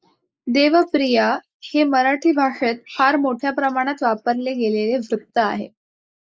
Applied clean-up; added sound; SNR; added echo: neural mask model Resemble Enhance denoiser.